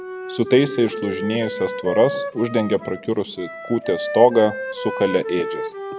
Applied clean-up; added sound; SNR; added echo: none; Wind instrument, woodwind instrument; 8 dB; none.